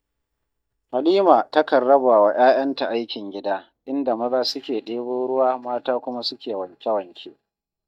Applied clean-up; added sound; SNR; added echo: neural mask model DeepFilterNet 3.